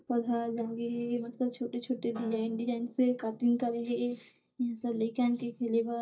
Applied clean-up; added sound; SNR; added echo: neural mask model DeepFilterNet 3.